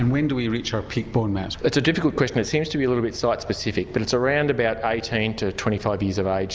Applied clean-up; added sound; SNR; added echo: none; Bus; 19 dB; none.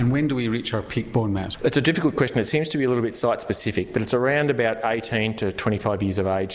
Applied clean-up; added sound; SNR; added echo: none; none; none; none.